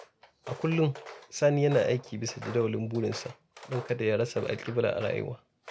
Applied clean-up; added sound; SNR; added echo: none; Walk, footsteps; 17 dB; none.